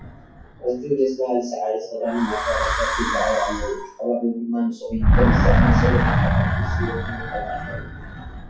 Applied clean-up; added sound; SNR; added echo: classical method WPE with log-MMSE.